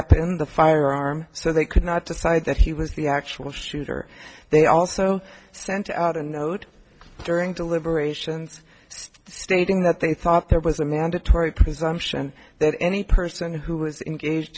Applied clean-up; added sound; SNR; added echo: none; none; none; none.